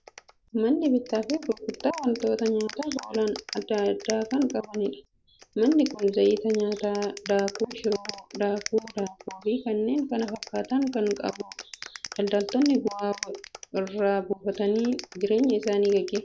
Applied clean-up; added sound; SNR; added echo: none; Clapping; 17 dB; none.